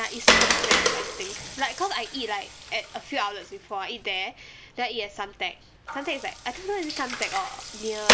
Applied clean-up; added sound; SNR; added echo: none; Water; -4 dB; none.